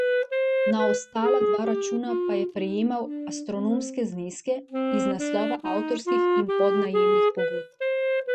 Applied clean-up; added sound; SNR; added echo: neural mask model RNNoise.